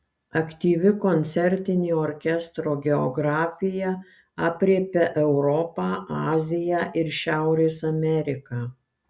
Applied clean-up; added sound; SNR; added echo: none; none; none; none.